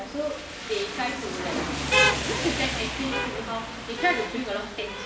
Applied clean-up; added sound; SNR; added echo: none; Rain; -2 dB; reverberation time 0.8 s.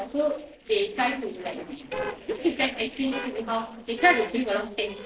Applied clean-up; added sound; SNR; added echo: neural separator model SepFormer DNS4.